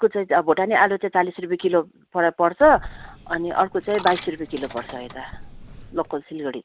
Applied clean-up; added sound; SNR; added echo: none; Coin (dropping); 15 dB; none.